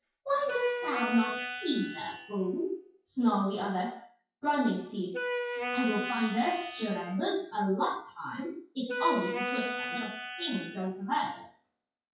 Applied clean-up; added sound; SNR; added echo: classical method WPE with log-MMSE.